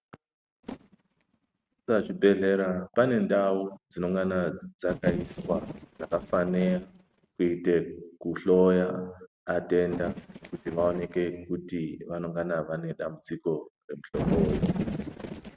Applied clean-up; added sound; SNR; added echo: neural mask model RNNoise.